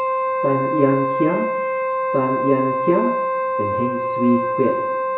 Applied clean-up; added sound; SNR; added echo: none; Wind instrument, woodwind instrument; -1 dB; reverberation time 0.8 s.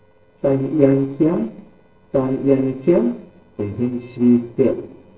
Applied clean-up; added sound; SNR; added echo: neural separator model SepFormer DNS4.